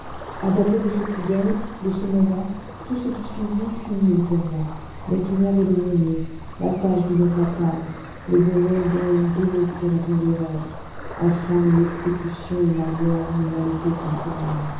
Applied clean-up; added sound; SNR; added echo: none; Ocean; 12 dB; reverberation time 0.7 s.